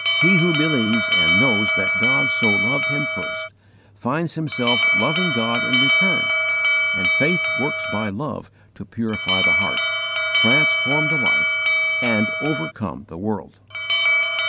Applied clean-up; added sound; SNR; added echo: none; Alarm; -5 dB; none.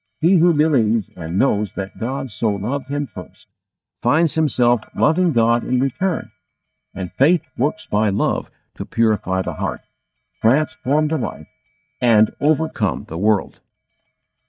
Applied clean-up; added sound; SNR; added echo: neural mask model DeepFilterNet 3.